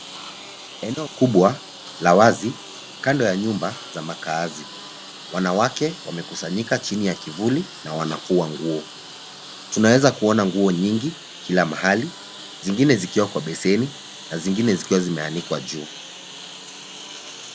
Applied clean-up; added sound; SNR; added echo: none; Engine; 16 dB; none.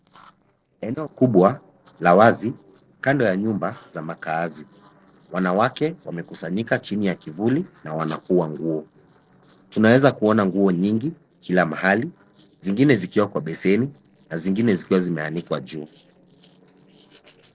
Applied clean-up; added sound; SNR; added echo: neural separator model SepFormer DNS4.